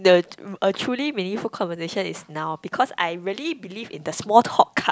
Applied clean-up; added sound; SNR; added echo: none; none; none; none.